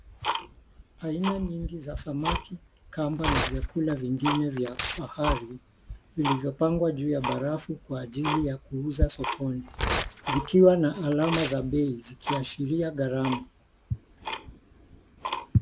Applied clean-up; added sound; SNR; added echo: none; Tearing + Tick-tock; 5 dB; none.